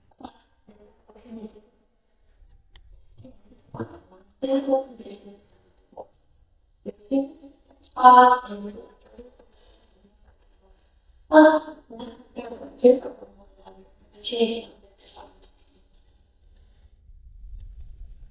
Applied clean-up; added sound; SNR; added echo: neural mask model DeepFilterNet 3.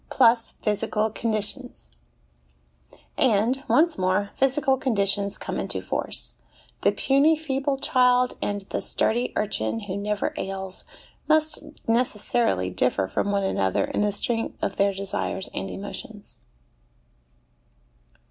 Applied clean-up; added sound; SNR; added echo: none; none; none; none.